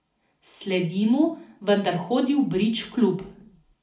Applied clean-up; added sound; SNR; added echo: none; none; none; reverberation time 0.4 s.